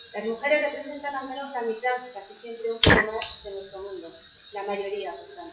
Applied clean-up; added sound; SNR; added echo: classical method WPE with log-MMSE.